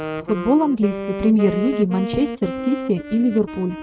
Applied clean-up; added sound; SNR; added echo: neural mask model RNNoise.